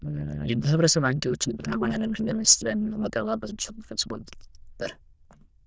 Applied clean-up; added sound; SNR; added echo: neural diffusion model UNIVERSE++.